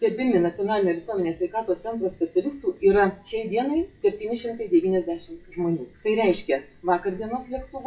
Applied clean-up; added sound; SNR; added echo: classical method WPE with log-MMSE.